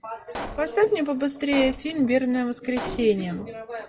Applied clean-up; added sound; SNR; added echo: none; Explosion; 14 dB; none.